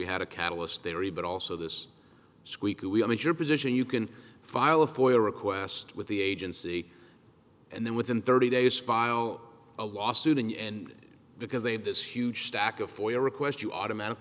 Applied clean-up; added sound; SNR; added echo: none; none; none; none.